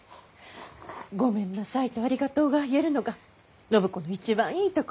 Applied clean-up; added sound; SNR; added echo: none; none; none; none.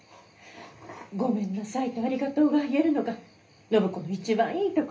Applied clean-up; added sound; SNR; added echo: none; none; none; reverberation time 0.3 s.